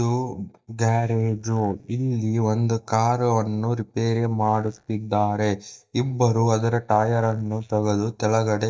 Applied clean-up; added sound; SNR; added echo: neural mask model DeepFilterNet 3.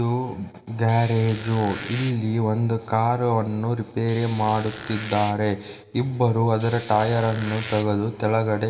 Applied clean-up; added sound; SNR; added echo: none; Squeak; 10 dB; reverberation time 1.0 s.